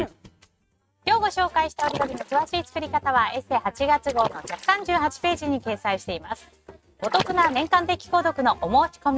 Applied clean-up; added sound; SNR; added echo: neural mask model RNNoise.